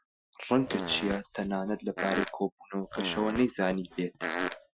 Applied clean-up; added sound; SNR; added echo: classical method Wiener filter.